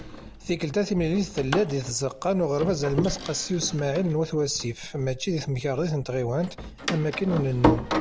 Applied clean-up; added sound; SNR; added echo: none; Door; 6 dB; none.